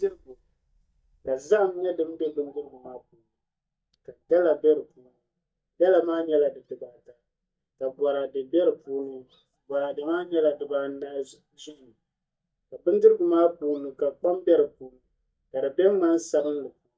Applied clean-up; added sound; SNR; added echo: neural mask model DeepFilterNet 3.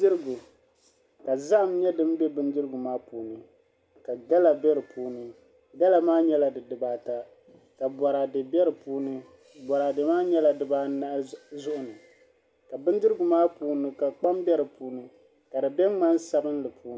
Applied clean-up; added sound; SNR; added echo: none; none; none; none.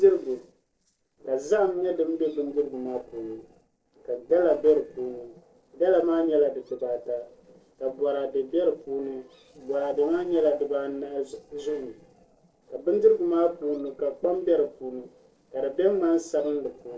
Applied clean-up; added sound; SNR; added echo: neural separator model SepFormer DNS4.